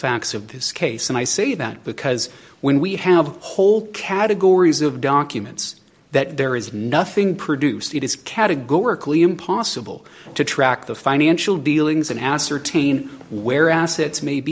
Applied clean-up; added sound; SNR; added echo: none; none; none; none.